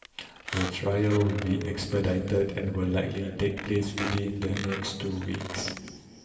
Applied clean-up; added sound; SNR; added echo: none; Squeak; 13 dB; reverberation time 2.5 s.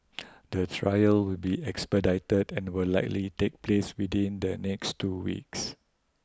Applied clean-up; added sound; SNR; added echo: none; none; none; none.